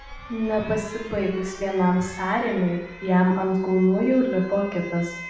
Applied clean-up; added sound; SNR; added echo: none; Alarm; 17 dB; reverberation time 0.8 s.